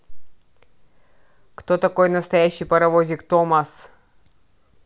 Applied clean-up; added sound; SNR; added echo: none; none; none; none.